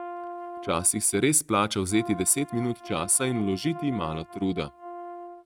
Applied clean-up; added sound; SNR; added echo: neural mask model RNNoise.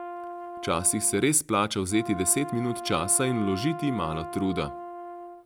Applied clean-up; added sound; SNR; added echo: none; Brass instrument; 10 dB; none.